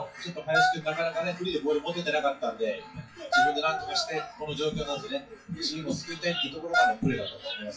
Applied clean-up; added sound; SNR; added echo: classical method WPE with log-MMSE.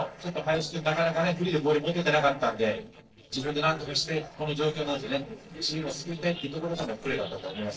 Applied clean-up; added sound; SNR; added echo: neural separator model SepFormer DNS4.